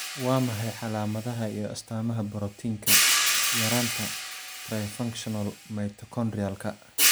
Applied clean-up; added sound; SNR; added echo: none; Hi-hat; -2 dB; none.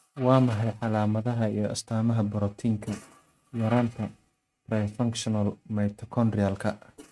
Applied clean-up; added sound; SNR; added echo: neural mask model RNNoise.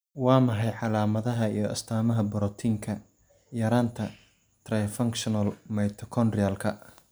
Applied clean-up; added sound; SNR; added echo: none; none; none; none.